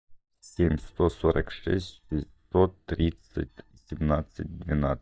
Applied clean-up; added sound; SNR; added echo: neural mask model DeepFilterNet 3.